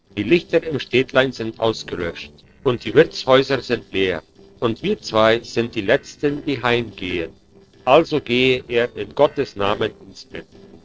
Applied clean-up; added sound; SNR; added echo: neural separator model SepFormer DNS4.